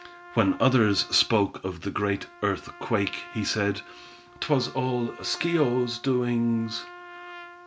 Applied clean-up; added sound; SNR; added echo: none; Trumpet; 19 dB; none.